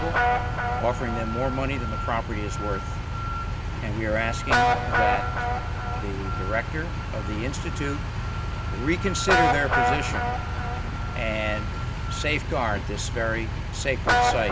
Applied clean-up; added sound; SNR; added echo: none; Guitar; 3 dB; none.